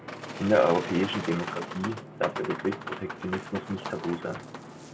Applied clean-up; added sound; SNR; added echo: none; Boat, Water vehicle; 8 dB; none.